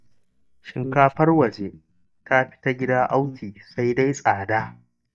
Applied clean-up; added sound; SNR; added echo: neural mask model DeepFilterNet 3.